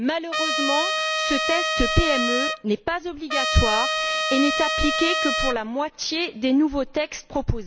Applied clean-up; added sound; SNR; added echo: none; Trumpet; 0 dB; none.